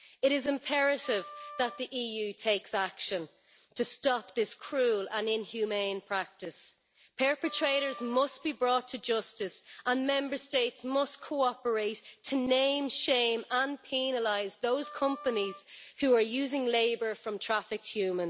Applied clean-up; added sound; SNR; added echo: none; Wind instrument, woodwind instrument; 17 dB; none.